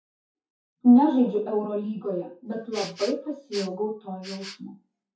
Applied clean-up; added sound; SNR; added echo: classical method WPE with log-MMSE.